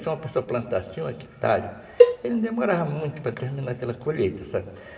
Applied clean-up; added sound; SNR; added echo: none; Cowbell; -5 dB; reverberation time 2.7 s.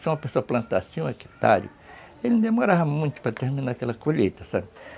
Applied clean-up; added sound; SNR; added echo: none; none; none; none.